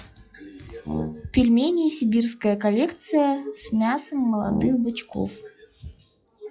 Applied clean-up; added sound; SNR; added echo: classical method log-MMSE.